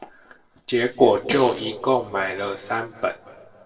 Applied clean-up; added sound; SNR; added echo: neural separator model SepFormer DNS4.